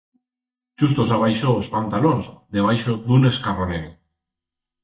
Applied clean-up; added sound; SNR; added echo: neural mask model DeepFilterNet 3.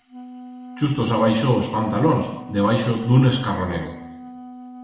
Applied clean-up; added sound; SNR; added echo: none; Wind instrument, woodwind instrument; 16 dB; reverberation time 0.9 s.